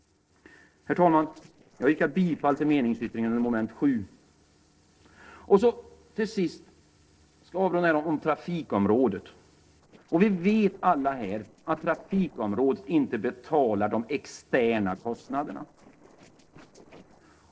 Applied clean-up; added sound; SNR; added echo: neural separator model SepFormer DNS4.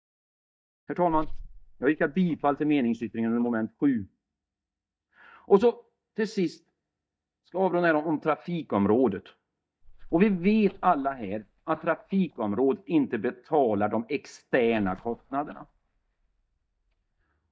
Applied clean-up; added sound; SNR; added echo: neural mask model DeepFilterNet 3.